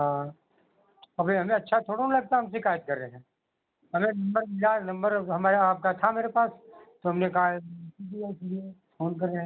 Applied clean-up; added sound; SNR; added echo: none; none; none; none.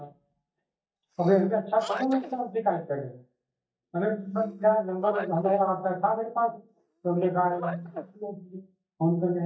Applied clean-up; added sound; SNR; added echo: neural mask model DeepFilterNet 3.